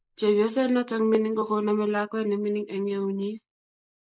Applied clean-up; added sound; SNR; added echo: neural mask model Resemble Enhance denoiser.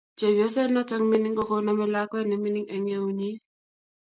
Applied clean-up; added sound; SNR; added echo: none; none; none; none.